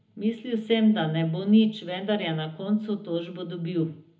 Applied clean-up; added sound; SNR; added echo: none; none; none; reverberation time 0.4 s.